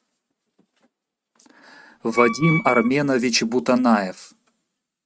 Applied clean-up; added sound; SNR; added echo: neural mask model RNNoise.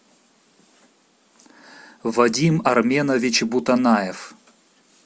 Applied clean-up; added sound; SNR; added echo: none; none; none; none.